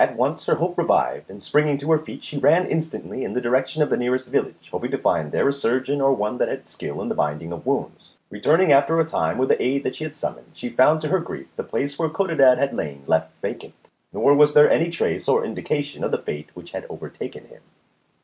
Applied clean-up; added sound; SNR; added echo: none; none; none; none.